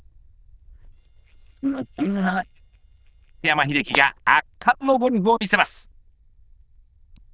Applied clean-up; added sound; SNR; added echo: neural diffusion model UNIVERSE++.